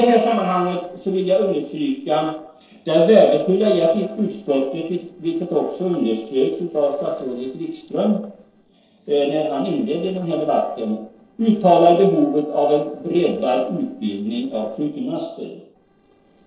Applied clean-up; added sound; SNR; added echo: neural separator model SepFormer DNS4.